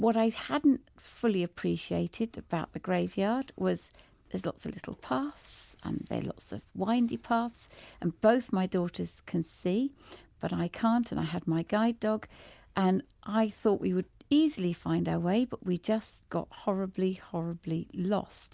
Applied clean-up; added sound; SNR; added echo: none; none; none; none.